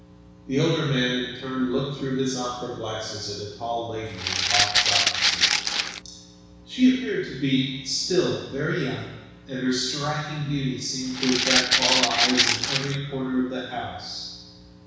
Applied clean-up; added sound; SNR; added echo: none; Rattle (instrument); -4 dB; reverberation time 1.1 s.